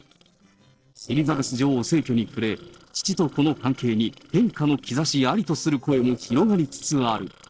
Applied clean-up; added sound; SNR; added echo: neural separator model SepFormer DNS4.